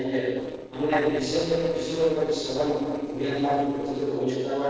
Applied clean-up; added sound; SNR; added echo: neural separator model SepFormer DNS4.